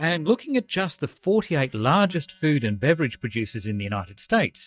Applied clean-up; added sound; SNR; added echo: neural mask model DeepFilterNet 3.